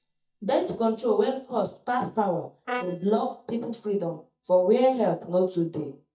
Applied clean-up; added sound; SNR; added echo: neural mask model DeepFilterNet 3.